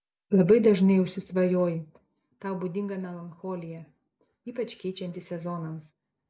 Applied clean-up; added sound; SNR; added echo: none; none; none; none.